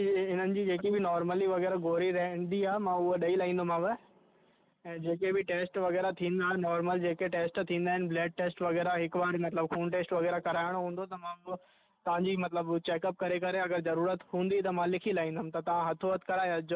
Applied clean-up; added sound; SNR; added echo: none; none; none; none.